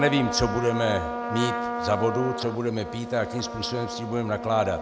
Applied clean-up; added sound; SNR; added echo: none; Trumpet; 6 dB; none.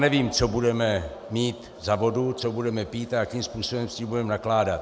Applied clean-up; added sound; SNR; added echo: none; none; none; none.